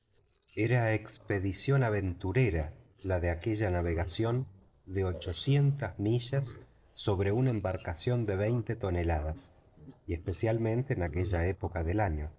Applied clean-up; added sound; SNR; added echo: neural separator model SepFormer DNS4.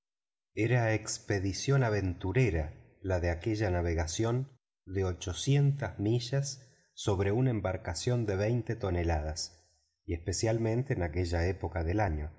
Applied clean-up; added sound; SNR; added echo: none; none; none; none.